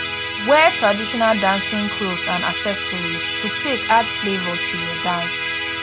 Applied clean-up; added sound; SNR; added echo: none; Musical instrument; 3 dB; none.